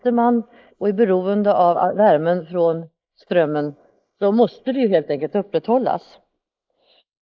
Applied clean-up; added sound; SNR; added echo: neural mask model Resemble Enhance denoiser.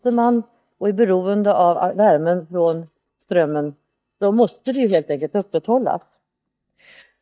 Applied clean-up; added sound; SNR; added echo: neural mask model DeepFilterNet 3.